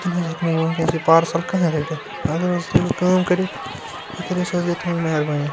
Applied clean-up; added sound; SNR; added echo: none; Crowd; 12 dB; none.